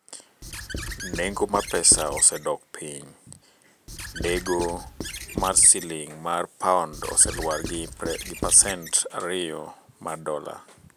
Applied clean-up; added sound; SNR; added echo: none; Squeak / Writing; 10 dB; none.